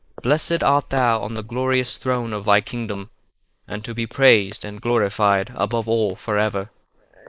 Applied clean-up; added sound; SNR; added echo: neural mask model Resemble Enhance denoiser.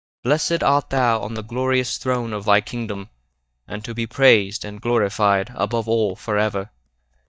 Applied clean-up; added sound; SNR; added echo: neural mask model DeepFilterNet 3.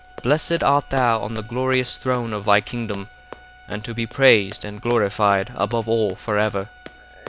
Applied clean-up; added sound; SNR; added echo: none; Run + Bowed string instrument; 20 dB; none.